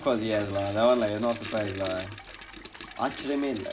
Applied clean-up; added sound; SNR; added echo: none; Toilet flush; 14 dB; none.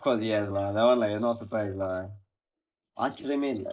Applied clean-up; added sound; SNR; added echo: neural mask model Resemble Enhance denoiser.